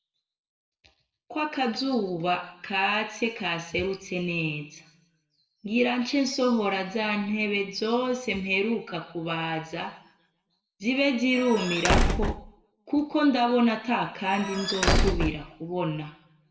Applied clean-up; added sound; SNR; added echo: none; Squeak / Slam / Wood; -2 dB; reverberation time 0.6 s.